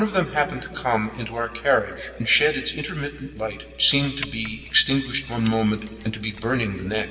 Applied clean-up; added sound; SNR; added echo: none; Mechanisms; 18 dB; reverberation time 1.9 s.